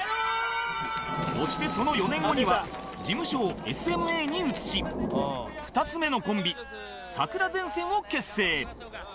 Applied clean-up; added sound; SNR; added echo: none; Thunder; 8 dB; none.